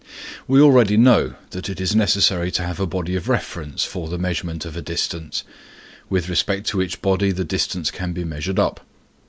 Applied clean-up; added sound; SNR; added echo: none; none; none; none.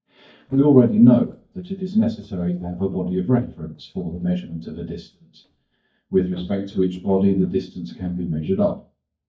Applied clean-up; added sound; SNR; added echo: neural mask model DeepFilterNet 3.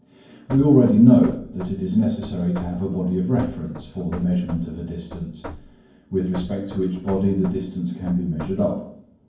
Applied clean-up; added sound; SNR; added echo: none; Knock / Wood; 17 dB; reverberation time 0.9 s.